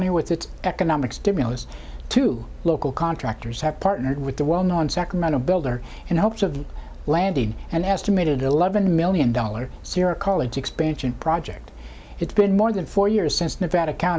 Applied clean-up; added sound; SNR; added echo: none; none; none; none.